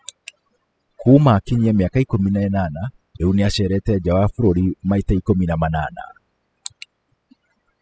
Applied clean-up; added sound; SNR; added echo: classical method spectral subtraction.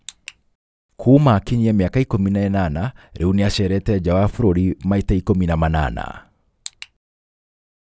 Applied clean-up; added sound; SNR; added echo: none; none; none; none.